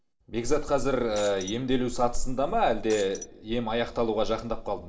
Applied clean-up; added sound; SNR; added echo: none; Shatter; 15 dB; reverberation time 1.7 s.